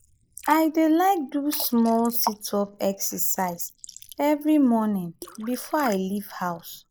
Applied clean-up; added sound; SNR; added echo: neural mask model Resemble Enhance denoiser.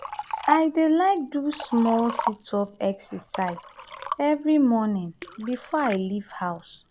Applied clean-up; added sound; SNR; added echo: none; Liquid; 9 dB; none.